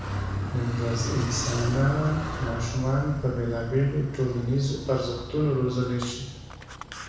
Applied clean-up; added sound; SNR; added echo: none; Car; 7 dB; reverberation time 1.0 s.